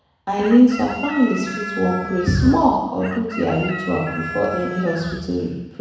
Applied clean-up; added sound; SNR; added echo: none; Chicken, rooster; 12 dB; reverberation time 1.1 s.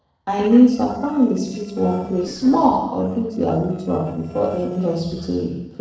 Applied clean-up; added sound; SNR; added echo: neural separator model SepFormer DNS4.